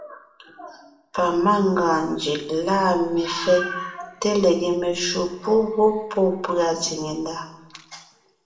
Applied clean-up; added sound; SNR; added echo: none; none; none; reverberation time 0.7 s.